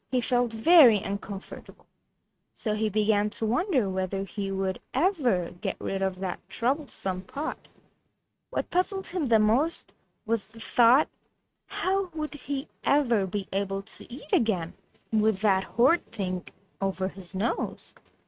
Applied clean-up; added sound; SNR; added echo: neural mask model RNNoise.